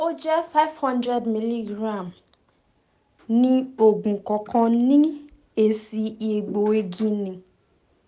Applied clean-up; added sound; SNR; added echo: none; none; none; none.